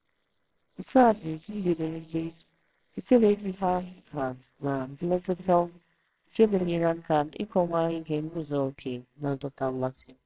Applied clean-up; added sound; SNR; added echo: neural separator model SepFormer WHAMR!.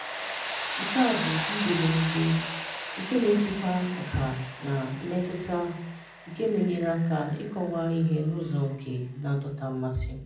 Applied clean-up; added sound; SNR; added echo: none; Tools; 9 dB; reverberation time 0.6 s.